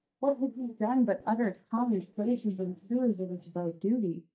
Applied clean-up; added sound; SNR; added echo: neural mask model DeepFilterNet 3.